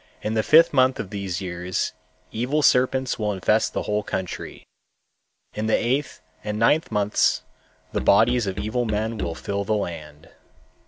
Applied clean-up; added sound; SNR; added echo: none; Musical instrument; 9 dB; none.